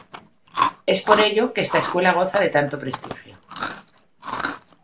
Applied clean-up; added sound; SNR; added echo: none; Chewing, mastication; 6 dB; none.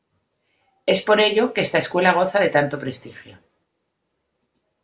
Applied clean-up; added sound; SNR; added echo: none; none; none; none.